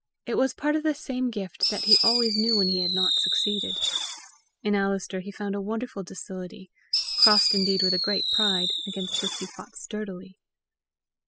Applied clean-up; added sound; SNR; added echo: classical method spectral subtraction.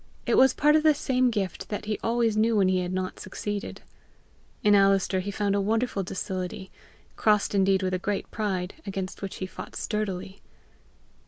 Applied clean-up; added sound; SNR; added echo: none; none; none; none.